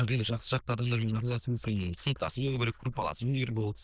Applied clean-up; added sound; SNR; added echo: neural diffusion model UNIVERSE++.